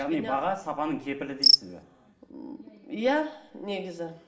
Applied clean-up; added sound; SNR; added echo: none; Cricket; -3 dB; reverberation time 1.7 s.